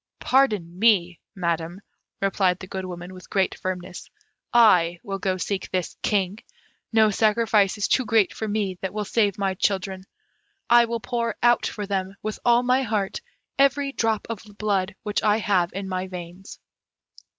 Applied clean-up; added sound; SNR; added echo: none; none; none; none.